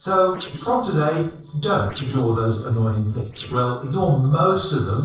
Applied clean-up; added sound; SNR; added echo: neural separator model SepFormer DNS4.